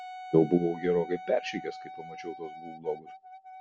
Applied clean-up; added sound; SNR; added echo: none; Wind instrument, woodwind instrument; 13 dB; none.